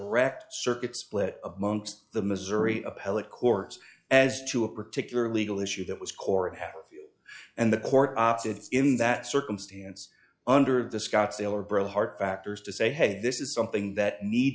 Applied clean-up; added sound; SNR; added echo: classical method log-MMSE.